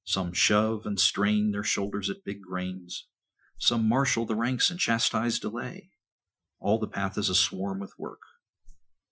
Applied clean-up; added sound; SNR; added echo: classical method Wiener filter.